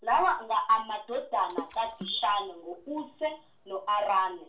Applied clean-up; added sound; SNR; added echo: none; Water / Splash, splatter; 16 dB; reverberation time 0.3 s.